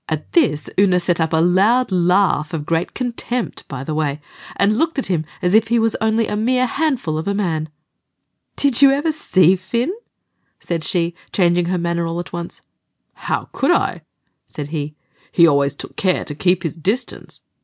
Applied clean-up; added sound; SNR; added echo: none; none; none; none.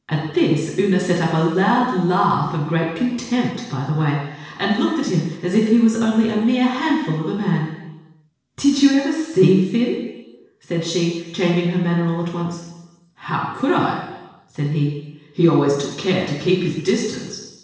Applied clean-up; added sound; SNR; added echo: none; none; none; reverberation time 1.0 s.